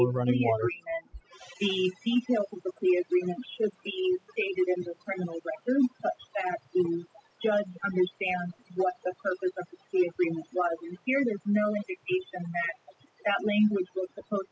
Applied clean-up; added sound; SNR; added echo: classical method spectral subtraction.